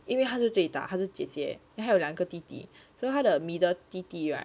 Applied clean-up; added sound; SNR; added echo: none; none; none; none.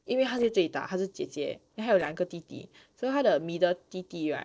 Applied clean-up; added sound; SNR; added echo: neural separator model SepFormer DNS4.